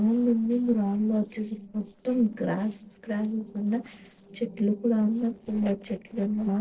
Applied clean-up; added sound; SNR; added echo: neural separator model SepFormer DNS4.